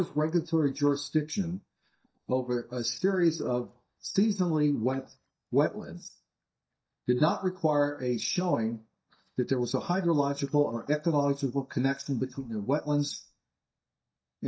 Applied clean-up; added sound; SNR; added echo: neural mask model DeepFilterNet 3.